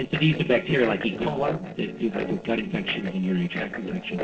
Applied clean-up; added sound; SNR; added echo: neural separator model SepFormer DNS4.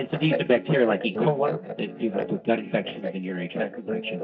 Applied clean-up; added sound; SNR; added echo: neural mask model DeepFilterNet 3.